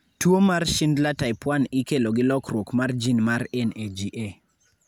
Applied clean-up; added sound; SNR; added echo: none; none; none; none.